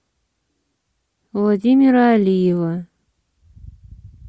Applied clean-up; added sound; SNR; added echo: none; none; none; none.